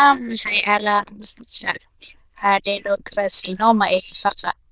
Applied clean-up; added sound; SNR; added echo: neural diffusion model UNIVERSE++.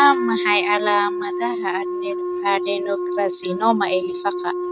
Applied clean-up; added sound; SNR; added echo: neural mask model RNNoise.